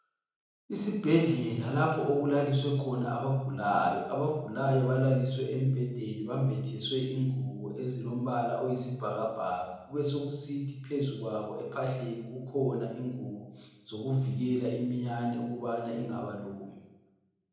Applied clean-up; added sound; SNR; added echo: none; none; none; reverberation time 0.9 s.